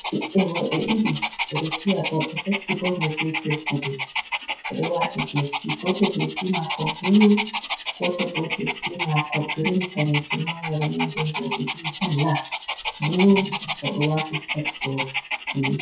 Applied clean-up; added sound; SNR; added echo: classical method WPE with log-MMSE.